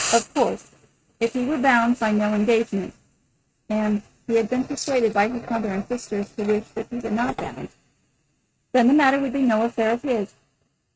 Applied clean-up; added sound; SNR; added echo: neural mask model RNNoise.